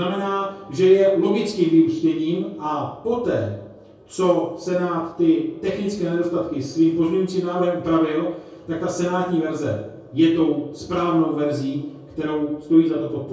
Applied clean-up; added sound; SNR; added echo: none; none; none; reverberation time 0.6 s.